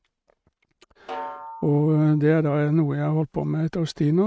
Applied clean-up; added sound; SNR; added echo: neural mask model RNNoise.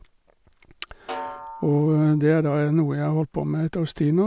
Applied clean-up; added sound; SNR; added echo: none; Snare drum; 16 dB; none.